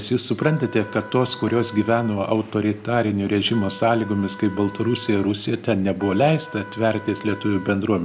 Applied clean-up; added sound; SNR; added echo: none; Trumpet; 18 dB; none.